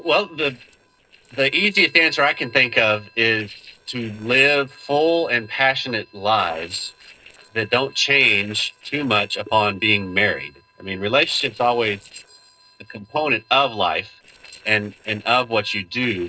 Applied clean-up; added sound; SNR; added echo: neural separator model SepFormer DNS4.